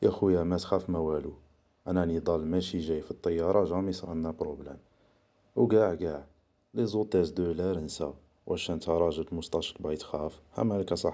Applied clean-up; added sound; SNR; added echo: none; none; none; none.